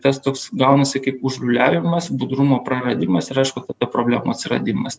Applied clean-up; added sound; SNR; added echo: none; none; none; none.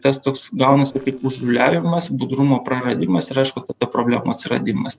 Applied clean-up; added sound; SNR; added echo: neural separator model SepFormer DNS4.